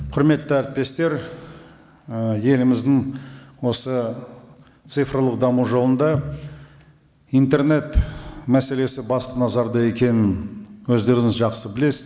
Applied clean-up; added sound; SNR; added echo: none; none; none; none.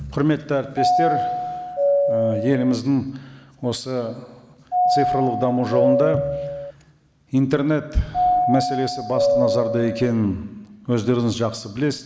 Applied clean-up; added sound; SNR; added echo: none; Doorbell; -2 dB; none.